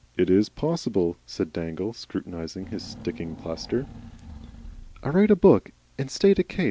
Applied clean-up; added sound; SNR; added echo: none; Engine / Car; 17 dB; none.